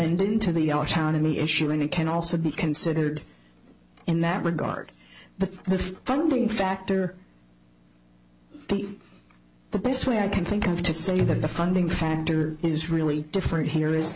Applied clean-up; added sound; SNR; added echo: none; none; none; none.